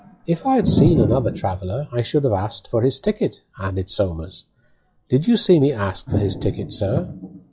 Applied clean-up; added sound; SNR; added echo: classical method log-MMSE.